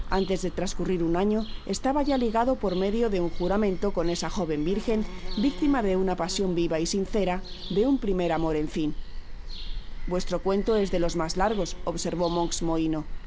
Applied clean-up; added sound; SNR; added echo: none; Bird vocalization, bird call, bird song; 5 dB; none.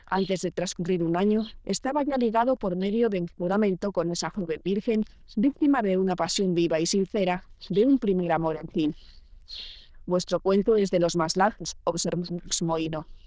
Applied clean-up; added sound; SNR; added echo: neural diffusion model UNIVERSE++.